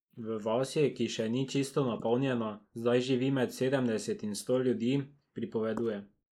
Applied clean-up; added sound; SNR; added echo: neural mask model Resemble Enhance denoiser.